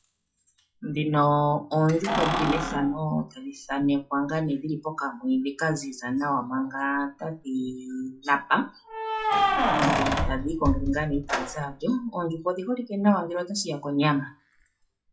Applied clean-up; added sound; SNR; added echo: classical method WPE with log-MMSE.